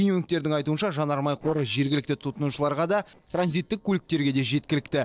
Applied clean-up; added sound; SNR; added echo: neural separator model SepFormer DNS4.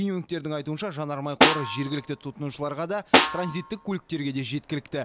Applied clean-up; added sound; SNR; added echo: none; Snare drum; -5 dB; none.